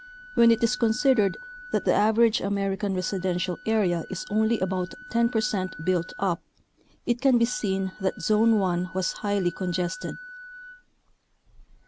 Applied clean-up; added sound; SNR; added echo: none; Wind instrument, woodwind instrument; 19 dB; none.